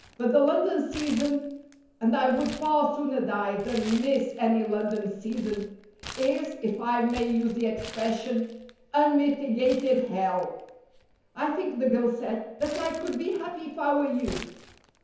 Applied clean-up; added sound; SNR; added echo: none; Crumpling, crinkling; 19 dB; reverberation time 0.9 s.